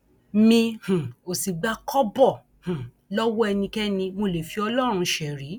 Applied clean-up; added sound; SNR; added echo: none; none; none; none.